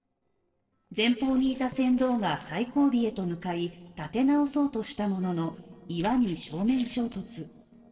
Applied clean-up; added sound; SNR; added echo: neural separator model SepFormer DNS4.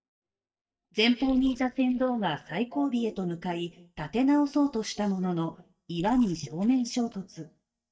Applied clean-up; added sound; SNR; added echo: neural mask model DeepFilterNet 3.